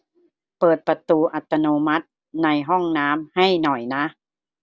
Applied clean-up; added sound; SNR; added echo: none; none; none; none.